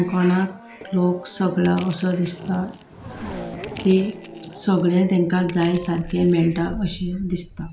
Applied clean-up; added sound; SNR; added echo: none; Race car, auto racing / Accelerating, revving, vroom + Crushing; 16 dB; none.